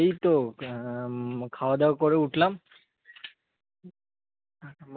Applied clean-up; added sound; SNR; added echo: none; none; none; none.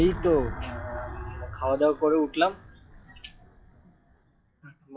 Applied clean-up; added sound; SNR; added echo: classical method log-MMSE.